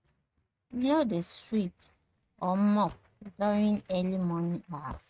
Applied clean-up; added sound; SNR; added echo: neural mask model RNNoise.